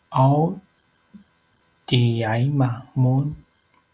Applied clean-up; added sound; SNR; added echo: none; none; none; none.